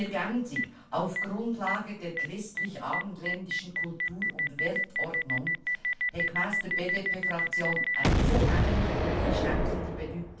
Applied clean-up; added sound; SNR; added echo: none; Boom; -5 dB; reverberation time 0.3 s.